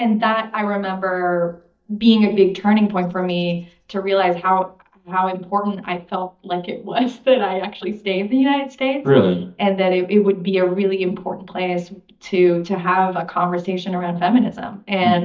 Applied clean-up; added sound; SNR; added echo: neural mask model DeepFilterNet 3.